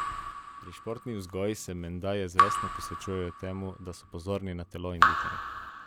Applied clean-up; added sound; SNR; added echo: none; Raindrop / Drip; -4 dB; none.